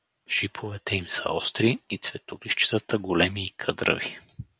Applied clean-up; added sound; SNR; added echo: none; none; none; none.